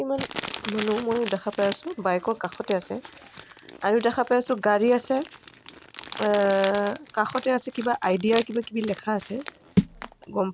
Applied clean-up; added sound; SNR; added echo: none; Crumpling, crinkling; 9 dB; none.